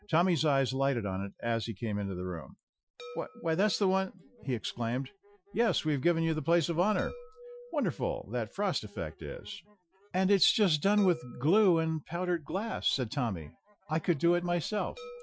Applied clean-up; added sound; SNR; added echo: classical method Wiener filter.